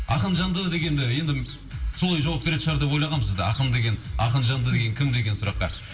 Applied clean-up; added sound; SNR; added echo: none; Chirp, tweet; 20 dB; reverberation time 1.8 s.